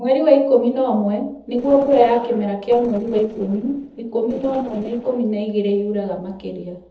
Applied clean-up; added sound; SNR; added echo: neural separator model SepFormer DNS4.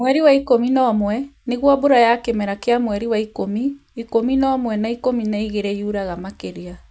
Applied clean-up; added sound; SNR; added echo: none; none; none; none.